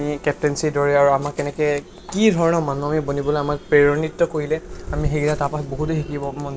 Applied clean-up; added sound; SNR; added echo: none; none; none; none.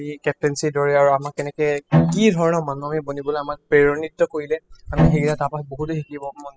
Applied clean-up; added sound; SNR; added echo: classical method spectral subtraction.